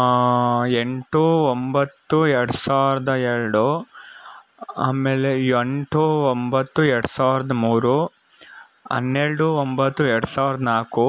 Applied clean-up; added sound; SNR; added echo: none; none; none; none.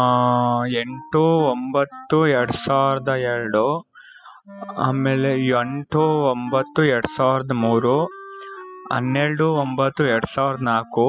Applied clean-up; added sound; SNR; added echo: classical method spectral subtraction.